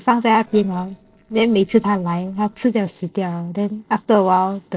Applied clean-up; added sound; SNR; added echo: neural separator model SepFormer DNS4.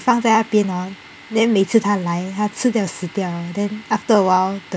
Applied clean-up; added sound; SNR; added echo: none; none; none; none.